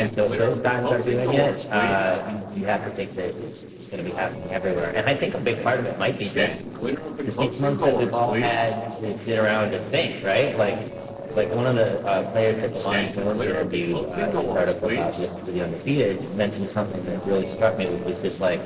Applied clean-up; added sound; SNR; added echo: neural separator model SepFormer DNS4.